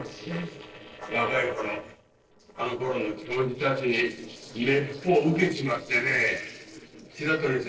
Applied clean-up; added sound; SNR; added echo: neural separator model SepFormer DNS4.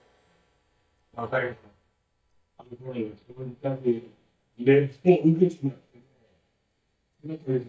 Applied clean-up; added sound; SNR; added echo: neural mask model DeepFilterNet 3.